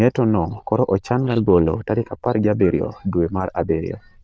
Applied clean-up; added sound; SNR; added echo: neural diffusion model UNIVERSE++.